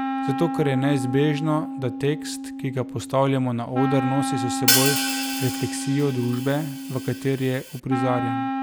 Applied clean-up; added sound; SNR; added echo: none; Hi-hat + Wind instrument, woodwind instrument; 3 dB; none.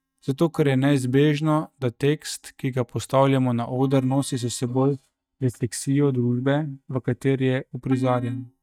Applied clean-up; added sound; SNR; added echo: neural mask model DeepFilterNet 3.